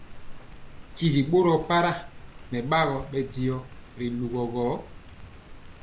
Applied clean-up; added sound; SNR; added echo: none; Rain; 13 dB; none.